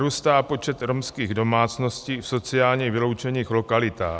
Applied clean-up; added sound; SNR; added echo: none; none; none; none.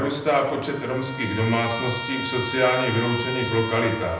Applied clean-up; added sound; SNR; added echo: none; Trumpet; 8 dB; reverberation time 0.8 s.